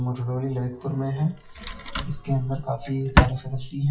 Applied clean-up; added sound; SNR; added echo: classical method WPE with log-MMSE.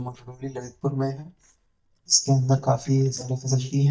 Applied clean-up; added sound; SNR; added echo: neural mask model DeepFilterNet 3.